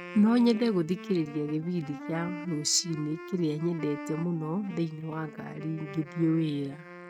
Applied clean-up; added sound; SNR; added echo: neural mask model RNNoise.